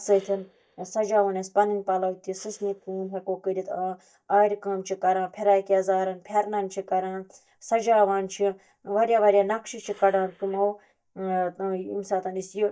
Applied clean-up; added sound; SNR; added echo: neural mask model DeepFilterNet 3.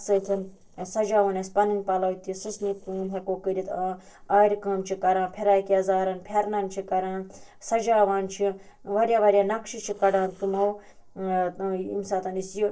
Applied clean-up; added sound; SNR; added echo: neural separator model SepFormer DNS4.